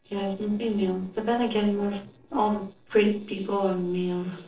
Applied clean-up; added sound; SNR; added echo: neural separator model SepFormer DNS4.